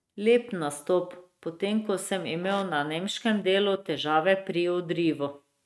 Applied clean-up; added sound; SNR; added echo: neural mask model RNNoise.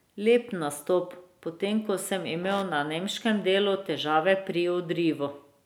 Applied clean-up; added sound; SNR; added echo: none; Brass instrument; 20 dB; none.